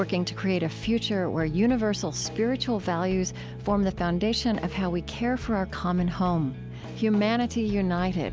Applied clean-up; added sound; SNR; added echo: none; none; none; none.